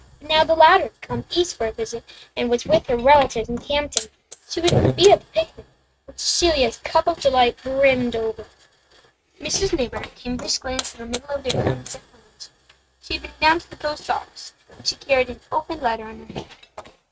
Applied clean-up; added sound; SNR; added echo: neural mask model RNNoise.